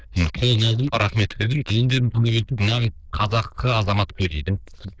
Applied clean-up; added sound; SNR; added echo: neural diffusion model UNIVERSE++.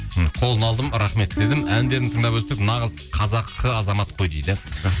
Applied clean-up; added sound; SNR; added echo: none; Electric guitar / Strum; 8 dB; none.